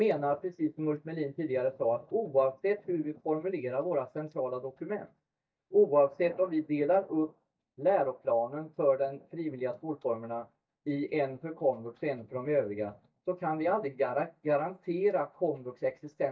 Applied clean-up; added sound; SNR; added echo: neural mask model DeepFilterNet 3.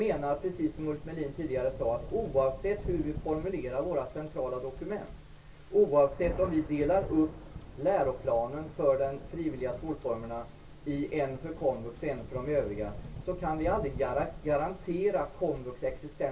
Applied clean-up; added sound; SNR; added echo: none; Thunder; 13 dB; reverberation time 0.2 s.